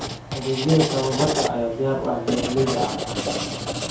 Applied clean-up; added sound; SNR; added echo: none; Writing; 3 dB; reverberation time 0.6 s.